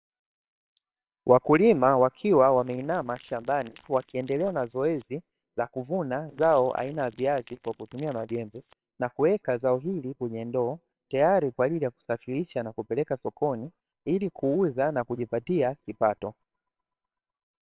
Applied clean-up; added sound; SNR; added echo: neural separator model SepFormer WHAMR!.